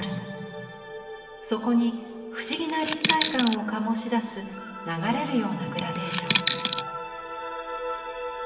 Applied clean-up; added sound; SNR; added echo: none; Coin (dropping); 0 dB; reverberation time 2.0 s.